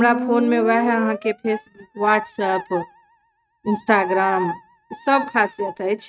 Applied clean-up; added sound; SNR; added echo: neural mask model RNNoise.